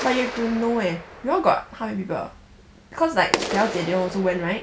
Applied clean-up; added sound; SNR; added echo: none; Clapping; 9 dB; none.